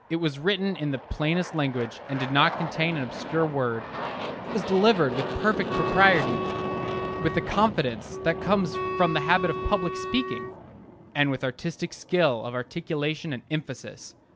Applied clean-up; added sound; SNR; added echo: none; Wind instrument, woodwind instrument + Aircraft; 7 dB; none.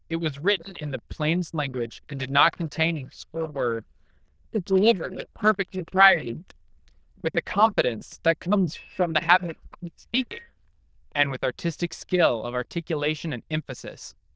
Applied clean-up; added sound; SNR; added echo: neural diffusion model UNIVERSE++.